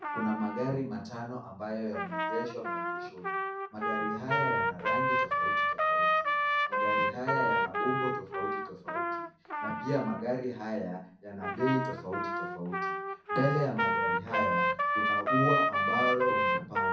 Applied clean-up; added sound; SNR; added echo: none; Trumpet; -4 dB; reverberation time 0.6 s.